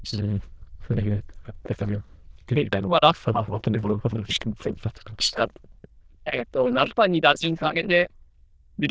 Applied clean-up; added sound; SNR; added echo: neural diffusion model UNIVERSE++.